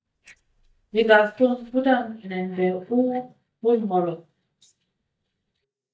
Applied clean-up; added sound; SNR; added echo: neural mask model DeepFilterNet 3.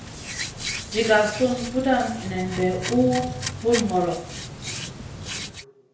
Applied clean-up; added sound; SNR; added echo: none; Hands; 8 dB; reverberation time 0.5 s.